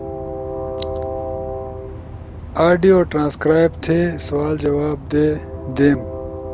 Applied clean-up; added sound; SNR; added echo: none; Train; 9 dB; none.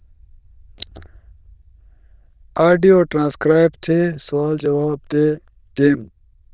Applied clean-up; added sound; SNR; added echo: neural diffusion model UNIVERSE++.